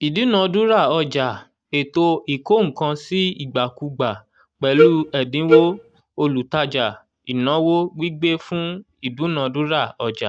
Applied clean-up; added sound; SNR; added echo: neural mask model DeepFilterNet 3.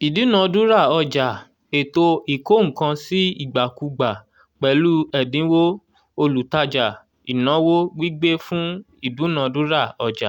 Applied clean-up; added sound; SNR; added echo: none; none; none; none.